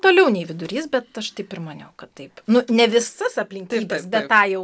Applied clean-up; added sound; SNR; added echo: none; none; none; none.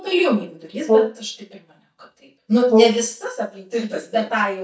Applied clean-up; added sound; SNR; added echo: neural mask model DeepFilterNet 3.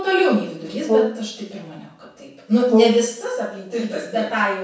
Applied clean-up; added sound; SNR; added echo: none; Brass instrument; 4 dB; reverberation time 0.6 s.